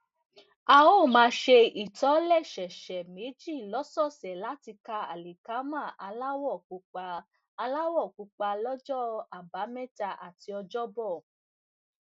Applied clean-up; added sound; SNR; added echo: none; none; none; none.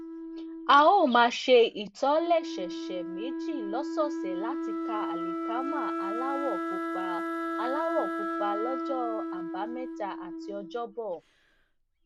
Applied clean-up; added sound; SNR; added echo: none; Wind instrument, woodwind instrument; 5 dB; none.